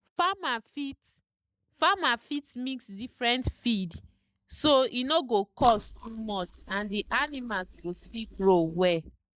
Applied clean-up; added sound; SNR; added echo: neural mask model DeepFilterNet 3.